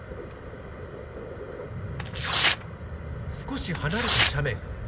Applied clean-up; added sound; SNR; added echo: none; Tearing; -2 dB; reverberation time 2.1 s.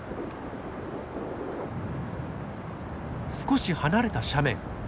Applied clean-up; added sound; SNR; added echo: none; none; none; none.